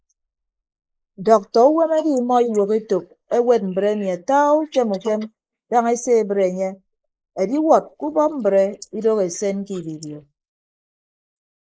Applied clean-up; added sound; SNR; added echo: neural mask model Resemble Enhance denoiser.